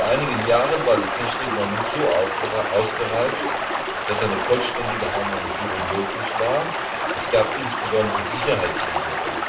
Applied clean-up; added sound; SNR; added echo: none; Stream; 1 dB; reverberation time 0.3 s.